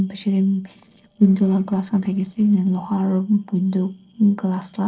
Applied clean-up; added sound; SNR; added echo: neural separator model SepFormer DNS4.